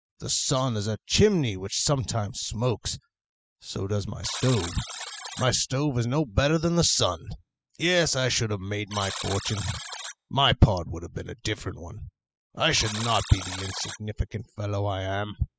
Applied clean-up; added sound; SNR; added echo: classical method spectral subtraction.